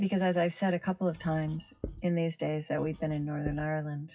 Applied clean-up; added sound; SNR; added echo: classical method WPE with log-MMSE.